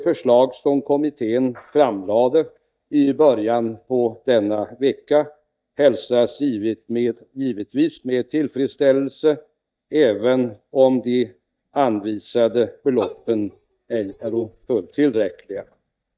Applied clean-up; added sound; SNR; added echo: neural mask model DeepFilterNet 3.